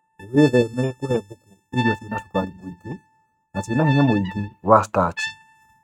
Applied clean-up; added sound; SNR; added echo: neural mask model RNNoise.